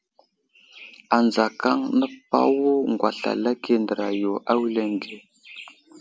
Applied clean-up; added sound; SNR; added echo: none; none; none; none.